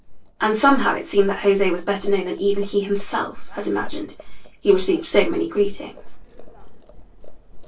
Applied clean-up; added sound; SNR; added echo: neural separator model SepFormer DNS4.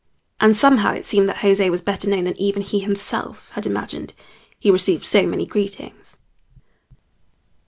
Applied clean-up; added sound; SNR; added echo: none; none; none; none.